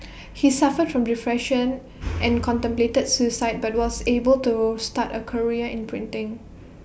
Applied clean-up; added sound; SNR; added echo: none; none; none; none.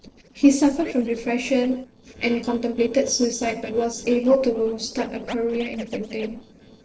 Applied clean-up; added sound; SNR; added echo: neural separator model SepFormer DNS4.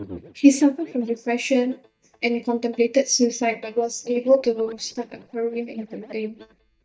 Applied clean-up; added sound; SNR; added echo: neural mask model DeepFilterNet 3.